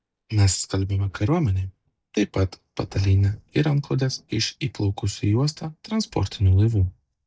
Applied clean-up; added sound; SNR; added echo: neural mask model DeepFilterNet 3.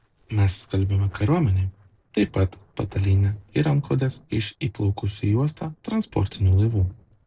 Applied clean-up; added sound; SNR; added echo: neural separator model SepFormer DNS4.